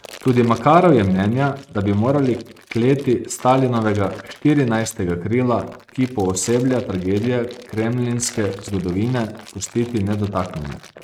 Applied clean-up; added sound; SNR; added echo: neural mask model RNNoise.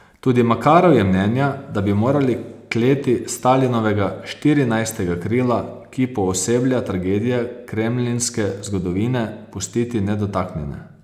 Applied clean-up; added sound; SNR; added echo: none; none; none; none.